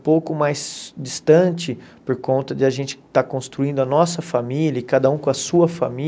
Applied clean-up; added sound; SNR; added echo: none; none; none; none.